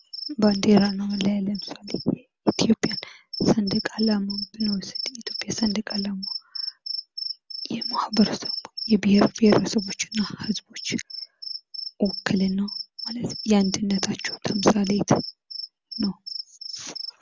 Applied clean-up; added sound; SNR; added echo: none; none; none; none.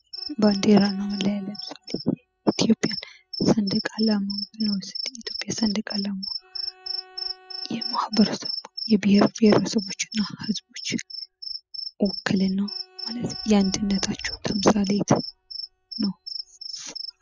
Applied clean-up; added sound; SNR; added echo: classical method spectral subtraction.